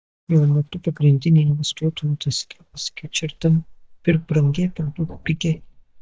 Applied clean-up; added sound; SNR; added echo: neural mask model DeepFilterNet 3.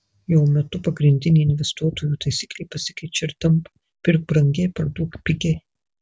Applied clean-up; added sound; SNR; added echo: none; none; none; none.